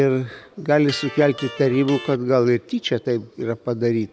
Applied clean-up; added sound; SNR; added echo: none; Electric guitar; 16 dB; none.